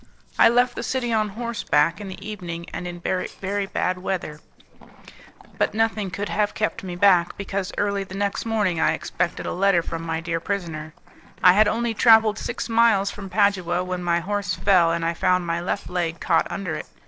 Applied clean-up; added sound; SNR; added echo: neural separator model SepFormer DNS4.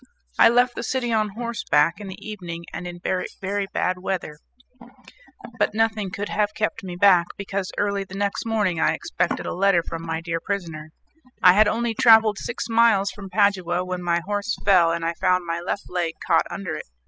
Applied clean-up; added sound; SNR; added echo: classical method spectral subtraction.